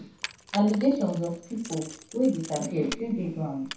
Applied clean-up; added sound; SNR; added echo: none; Keys jangling; 14 dB; reverberation time 0.7 s.